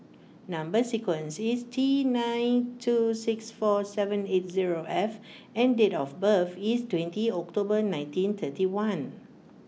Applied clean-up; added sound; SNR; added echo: none; none; none; none.